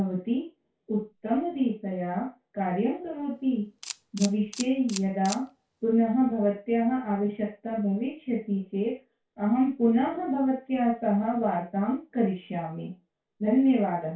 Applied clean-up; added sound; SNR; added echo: none; Camera; 14 dB; reverberation time 0.2 s.